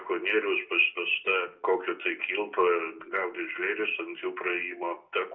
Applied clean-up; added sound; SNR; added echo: none; none; none; reverberation time 0.3 s.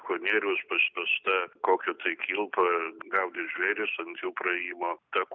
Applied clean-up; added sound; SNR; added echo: none; none; none; none.